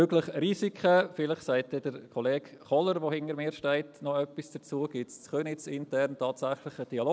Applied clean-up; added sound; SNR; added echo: none; none; none; none.